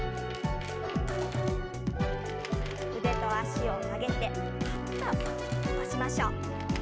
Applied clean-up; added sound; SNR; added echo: none; Trumpet + Tools; 16 dB; none.